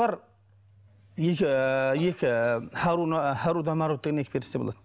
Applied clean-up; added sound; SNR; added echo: none; none; none; none.